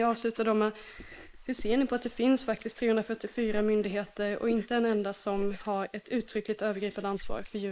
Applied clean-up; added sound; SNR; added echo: neural mask model Resemble Enhance denoiser.